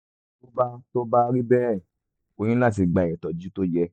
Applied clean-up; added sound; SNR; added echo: neural mask model DeepFilterNet 3.